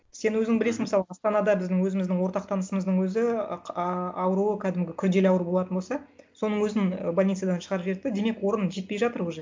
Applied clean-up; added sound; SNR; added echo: none; none; none; none.